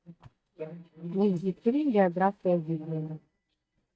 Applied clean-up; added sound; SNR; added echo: neural mask model DeepFilterNet 3.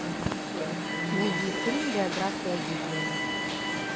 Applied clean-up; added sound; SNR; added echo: none; Alarm; -3 dB; none.